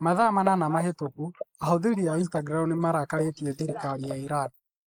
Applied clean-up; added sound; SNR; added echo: neural mask model Resemble Enhance denoiser.